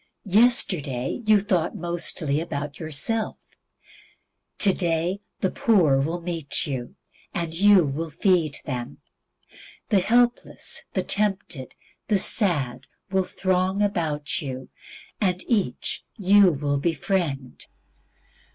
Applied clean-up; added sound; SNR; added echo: none; none; none; none.